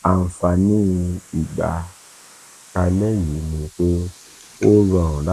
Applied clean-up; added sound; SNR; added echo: neural mask model Resemble Enhance denoiser.